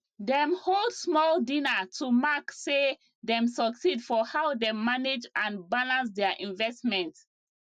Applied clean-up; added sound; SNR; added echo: none; none; none; none.